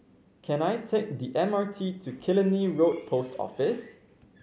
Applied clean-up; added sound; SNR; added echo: none; none; none; none.